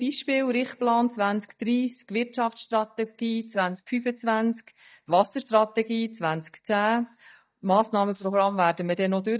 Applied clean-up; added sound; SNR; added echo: neural mask model DeepFilterNet 3.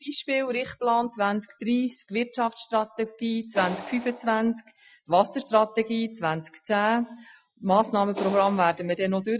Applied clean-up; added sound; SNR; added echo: classical method Wiener filter.